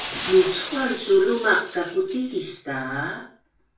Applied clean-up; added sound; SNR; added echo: none; Shatter; 14 dB; reverberation time 0.3 s.